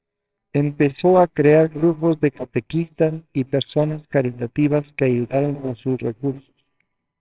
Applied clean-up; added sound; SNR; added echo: neural separator model SepFormer WHAMR!.